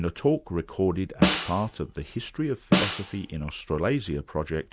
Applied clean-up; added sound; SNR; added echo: none; Snare drum; 0 dB; none.